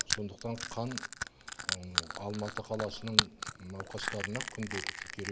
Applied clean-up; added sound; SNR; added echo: none; Crushing; -3 dB; none.